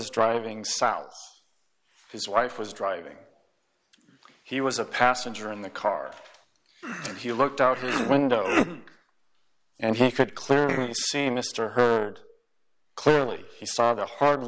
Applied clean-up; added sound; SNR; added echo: none; none; none; none.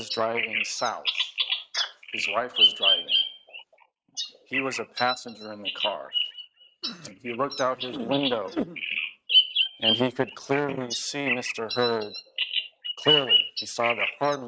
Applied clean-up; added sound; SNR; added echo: neural mask model RNNoise.